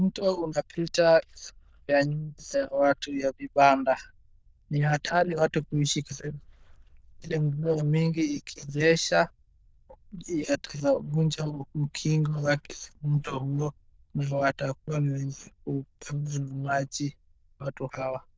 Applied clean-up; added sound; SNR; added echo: neural diffusion model UNIVERSE++.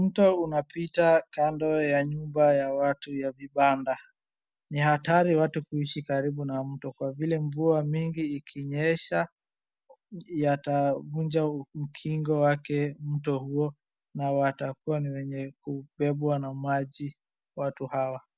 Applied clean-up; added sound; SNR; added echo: none; none; none; none.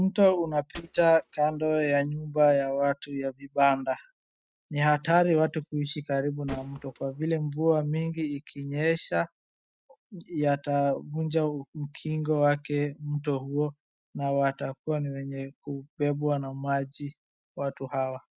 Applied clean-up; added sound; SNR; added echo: neural mask model RNNoise.